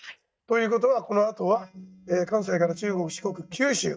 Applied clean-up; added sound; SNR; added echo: neural mask model DeepFilterNet 3.